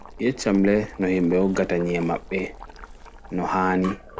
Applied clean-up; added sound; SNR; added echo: none; Boiling; 16 dB; none.